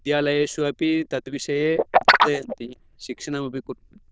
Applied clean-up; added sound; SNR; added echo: neural diffusion model UNIVERSE++.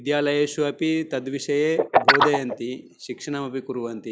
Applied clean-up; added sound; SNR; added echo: neural mask model Resemble Enhance denoiser.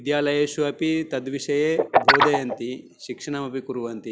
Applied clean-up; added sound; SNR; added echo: none; Guitar; -2 dB; none.